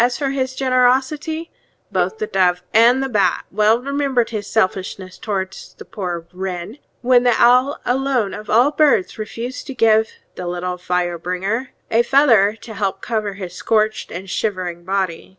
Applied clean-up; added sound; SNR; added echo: none; Bowed string instrument; 17 dB; none.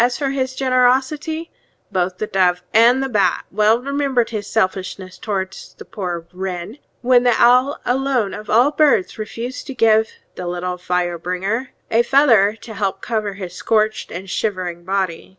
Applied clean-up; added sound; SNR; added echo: none; none; none; none.